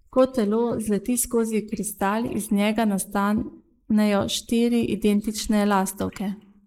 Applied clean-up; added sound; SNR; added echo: neural mask model Resemble Enhance denoiser.